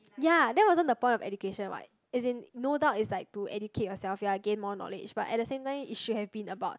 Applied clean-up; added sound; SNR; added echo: none; none; none; none.